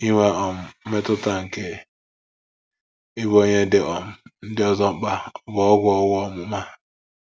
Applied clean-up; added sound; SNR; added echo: none; none; none; none.